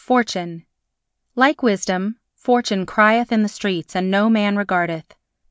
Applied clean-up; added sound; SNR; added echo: none; none; none; none.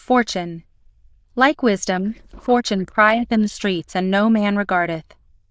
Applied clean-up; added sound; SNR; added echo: neural diffusion model UNIVERSE++.